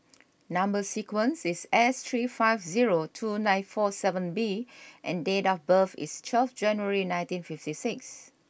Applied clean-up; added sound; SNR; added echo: none; none; none; none.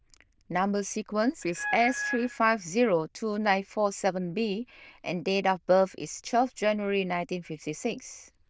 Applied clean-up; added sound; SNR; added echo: neural diffusion model UNIVERSE++.